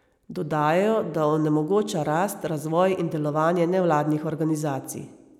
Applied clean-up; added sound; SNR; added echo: none; none; none; none.